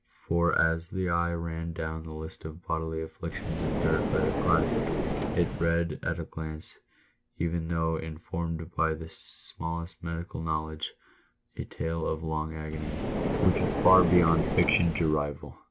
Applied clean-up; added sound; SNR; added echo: none; Car; 0 dB; none.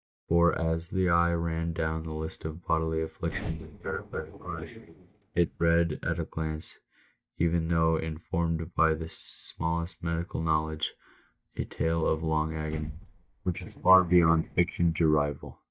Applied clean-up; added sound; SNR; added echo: neural mask model DeepFilterNet 3.